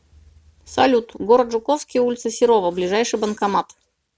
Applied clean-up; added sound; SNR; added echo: none; none; none; none.